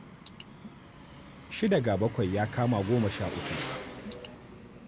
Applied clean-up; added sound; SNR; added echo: none; Engine; 11 dB; none.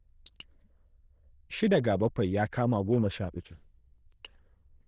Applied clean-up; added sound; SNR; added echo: neural diffusion model UNIVERSE++.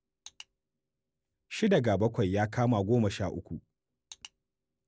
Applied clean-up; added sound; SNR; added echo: none; none; none; none.